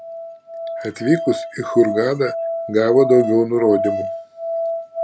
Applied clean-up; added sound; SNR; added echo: none; Musical instrument; 6 dB; none.